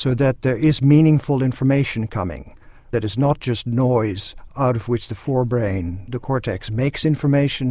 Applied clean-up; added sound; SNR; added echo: none; none; none; none.